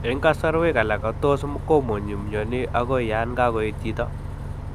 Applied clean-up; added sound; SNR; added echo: none; Bus; 7 dB; none.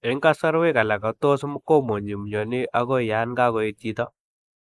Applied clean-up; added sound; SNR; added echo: neural mask model Resemble Enhance denoiser.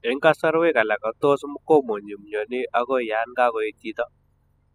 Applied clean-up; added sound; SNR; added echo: classical method spectral subtraction.